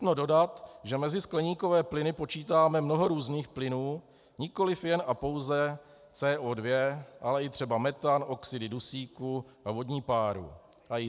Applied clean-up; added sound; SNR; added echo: none; none; none; none.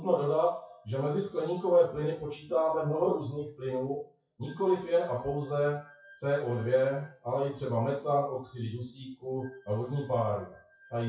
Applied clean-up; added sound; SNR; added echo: classical method WPE with log-MMSE.